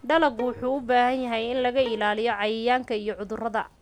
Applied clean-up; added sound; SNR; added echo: none; Bowed string instrument; 18 dB; none.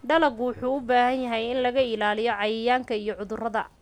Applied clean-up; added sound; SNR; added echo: none; none; none; none.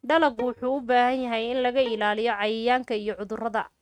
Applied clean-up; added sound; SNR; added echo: neural mask model RNNoise.